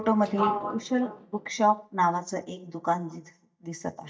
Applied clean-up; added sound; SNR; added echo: neural mask model DeepFilterNet 3.